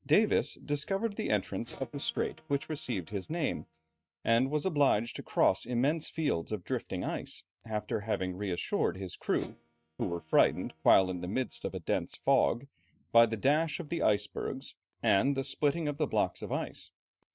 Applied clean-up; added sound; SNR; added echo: neural mask model RNNoise.